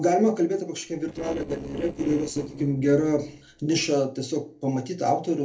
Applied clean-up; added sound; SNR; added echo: neural separator model SepFormer DNS4.